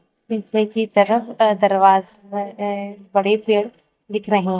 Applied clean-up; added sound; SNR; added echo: neural mask model DeepFilterNet 3.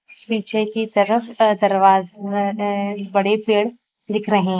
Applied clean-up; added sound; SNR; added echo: neural mask model Resemble Enhance denoiser.